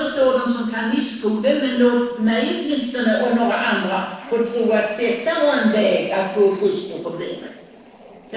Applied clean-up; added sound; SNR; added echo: neural separator model SepFormer DNS4.